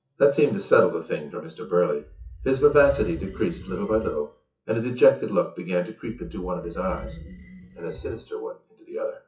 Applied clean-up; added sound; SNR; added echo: classical method WPE with log-MMSE.